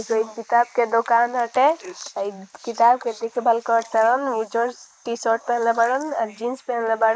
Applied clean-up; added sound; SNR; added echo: neural mask model Resemble Enhance denoiser.